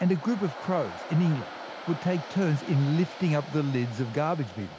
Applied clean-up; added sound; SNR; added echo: none; Waves, surf; 13 dB; none.